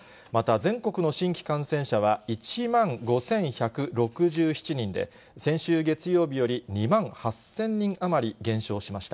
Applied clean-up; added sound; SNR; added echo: none; none; none; none.